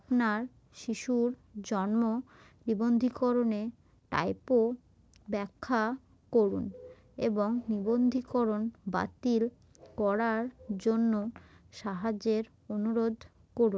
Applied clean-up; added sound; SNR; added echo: none; none; none; none.